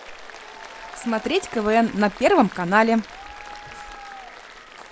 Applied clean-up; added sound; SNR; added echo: none; Applause; 16 dB; none.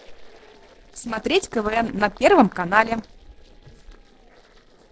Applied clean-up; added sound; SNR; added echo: neural separator model SepFormer DNS4.